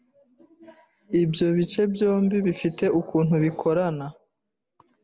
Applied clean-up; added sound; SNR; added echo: none; none; none; none.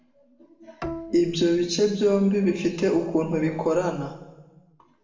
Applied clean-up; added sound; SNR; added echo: none; Bowed string instrument; 14 dB; reverberation time 1.0 s.